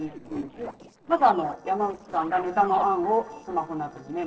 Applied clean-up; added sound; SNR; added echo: neural separator model SepFormer DNS4.